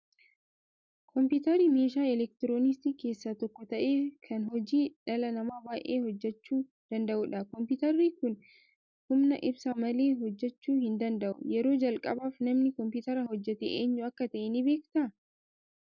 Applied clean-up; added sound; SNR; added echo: none; none; none; none.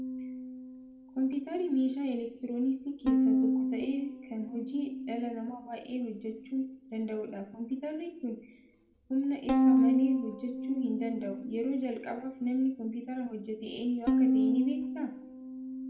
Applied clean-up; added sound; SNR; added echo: none; Bowed string instrument; -2 dB; reverberation time 0.6 s.